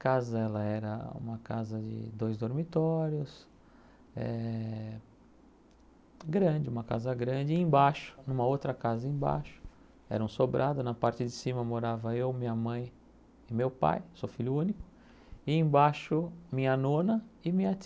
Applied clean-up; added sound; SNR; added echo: none; none; none; none.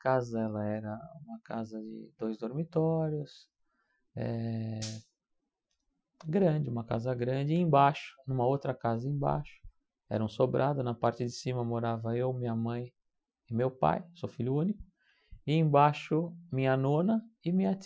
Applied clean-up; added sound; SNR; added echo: classical method Wiener filter.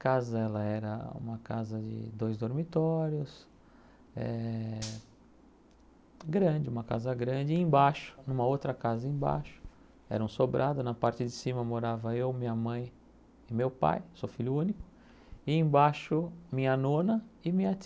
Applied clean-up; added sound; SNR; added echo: none; Gunshot, gunfire; 19 dB; none.